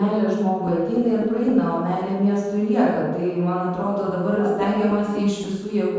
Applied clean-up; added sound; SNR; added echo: neural separator model SepFormer DNS4.